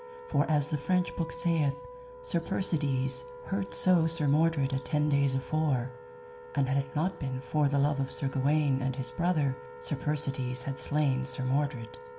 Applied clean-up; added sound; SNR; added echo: none; Wind instrument, woodwind instrument; 15 dB; reverberation time 0.6 s.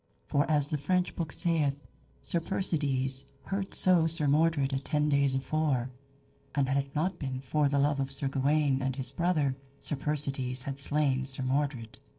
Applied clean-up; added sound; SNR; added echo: neural separator model SepFormer DNS4.